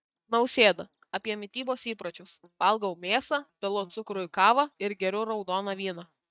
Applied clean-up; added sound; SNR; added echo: neural mask model DeepFilterNet 3.